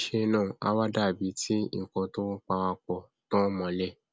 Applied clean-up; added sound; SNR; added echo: none; none; none; none.